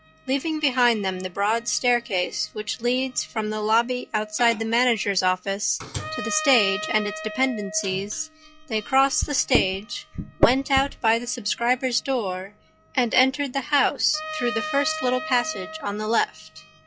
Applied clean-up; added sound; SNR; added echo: classical method log-MMSE.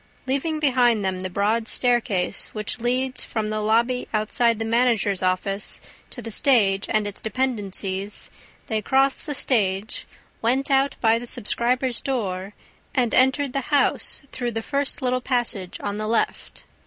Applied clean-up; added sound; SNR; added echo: none; none; none; none.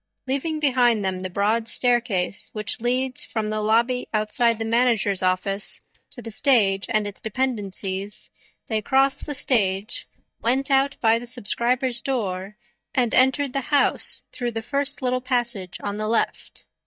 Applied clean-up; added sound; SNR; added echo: neural mask model DeepFilterNet 3.